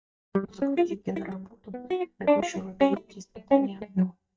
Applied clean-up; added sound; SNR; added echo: neural mask model DeepFilterNet 3.